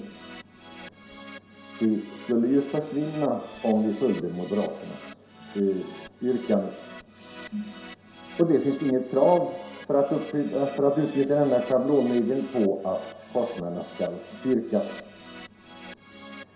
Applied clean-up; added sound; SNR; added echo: none; Keyboard (musical); 19 dB; reverberation time 0.7 s.